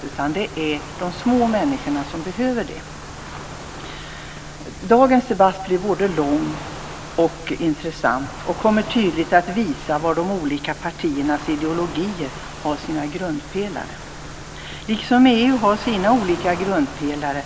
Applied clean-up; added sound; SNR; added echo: none; Waves, surf; 15 dB; none.